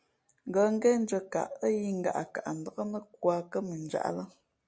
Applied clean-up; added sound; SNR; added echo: none; none; none; none.